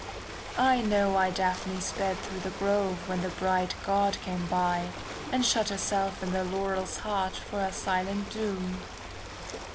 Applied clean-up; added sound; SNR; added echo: none; Ocean; 9 dB; none.